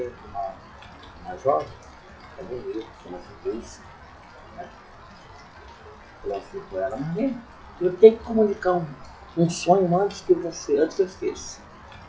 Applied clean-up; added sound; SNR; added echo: classical method WPE with log-MMSE.